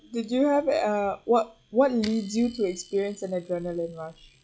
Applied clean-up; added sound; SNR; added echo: classical method log-MMSE.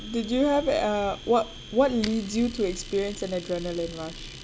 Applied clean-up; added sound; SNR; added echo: none; Domestic sounds, home sounds; 17 dB; none.